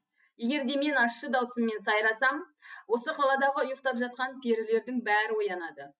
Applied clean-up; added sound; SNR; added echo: none; none; none; none.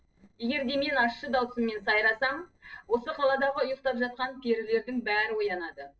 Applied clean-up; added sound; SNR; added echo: neural separator model SepFormer DNS4.